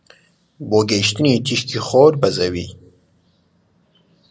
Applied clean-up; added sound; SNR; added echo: none; none; none; none.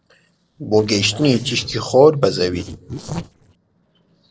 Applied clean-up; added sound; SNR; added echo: neural separator model SepFormer DNS4.